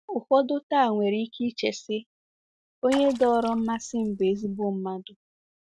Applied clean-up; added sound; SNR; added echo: neural mask model RNNoise.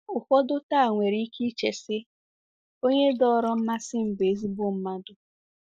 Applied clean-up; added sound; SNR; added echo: neural mask model Resemble Enhance denoiser.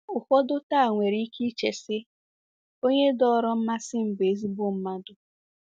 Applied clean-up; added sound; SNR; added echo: none; none; none; none.